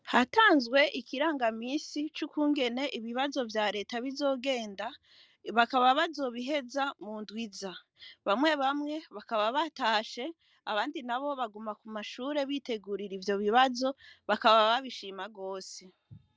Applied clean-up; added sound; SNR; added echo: none; none; none; none.